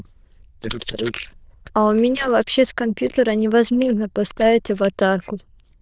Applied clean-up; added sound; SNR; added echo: neural diffusion model UNIVERSE++.